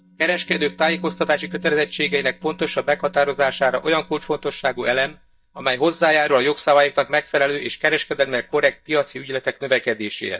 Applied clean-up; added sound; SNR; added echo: neural mask model DeepFilterNet 3.